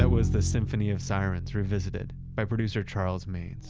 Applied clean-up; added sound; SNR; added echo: none; Bowed string instrument; 1 dB; none.